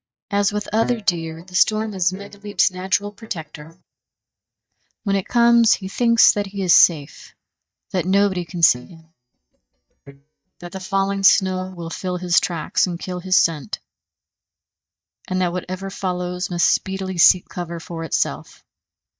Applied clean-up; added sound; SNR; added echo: neural mask model DeepFilterNet 3.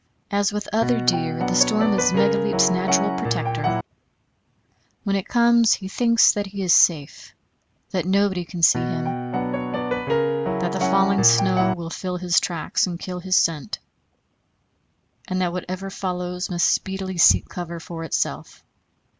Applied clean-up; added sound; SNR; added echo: none; Piano; -1 dB; none.